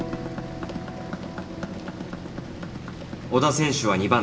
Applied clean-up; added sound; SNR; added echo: none; Rain; 19 dB; reverberation time 1.1 s.